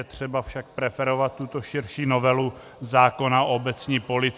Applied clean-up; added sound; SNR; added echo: none; none; none; none.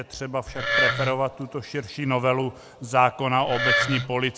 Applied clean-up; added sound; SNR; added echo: none; Wood; 0 dB; none.